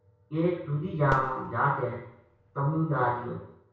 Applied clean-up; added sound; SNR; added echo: none; Fireworks; 15 dB; reverberation time 0.6 s.